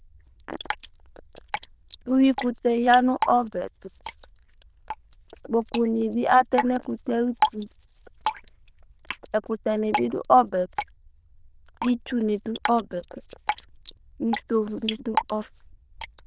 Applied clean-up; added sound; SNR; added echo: neural diffusion model UNIVERSE++.